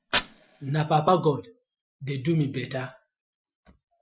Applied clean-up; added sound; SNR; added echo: classical method Wiener filter.